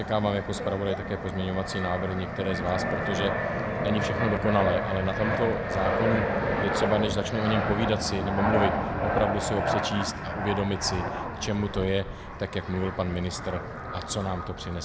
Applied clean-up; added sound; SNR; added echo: none; Fixed-wing aircraft, airplane; 1 dB; none.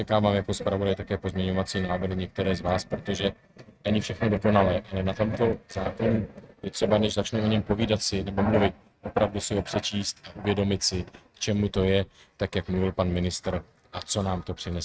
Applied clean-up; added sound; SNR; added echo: neural mask model RNNoise.